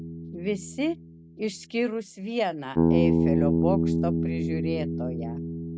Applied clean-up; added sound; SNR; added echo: none; Bass guitar; -5 dB; none.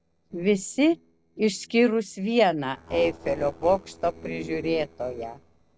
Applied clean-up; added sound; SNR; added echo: neural separator model SepFormer DNS4.